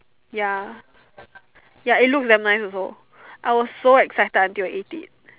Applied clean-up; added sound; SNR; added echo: none; none; none; none.